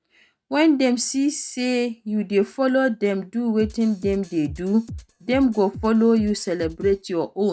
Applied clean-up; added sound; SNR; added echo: neural mask model RNNoise.